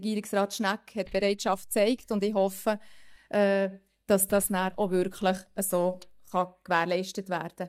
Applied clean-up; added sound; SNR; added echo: neural mask model DeepFilterNet 3.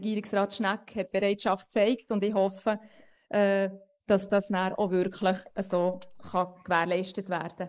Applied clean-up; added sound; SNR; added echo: neural mask model Resemble Enhance denoiser.